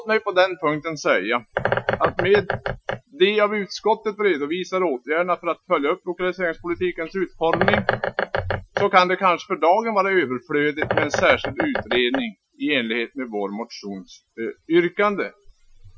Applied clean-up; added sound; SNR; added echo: classical method Wiener filter.